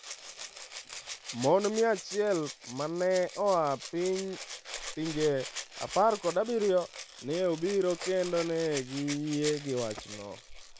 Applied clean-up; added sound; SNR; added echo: none; Rattle (instrument); 11 dB; none.